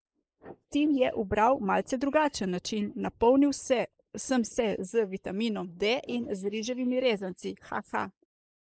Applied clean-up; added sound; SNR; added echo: neural mask model Resemble Enhance denoiser.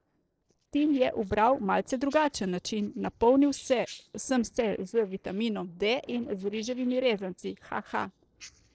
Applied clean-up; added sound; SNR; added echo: neural separator model SepFormer DNS4.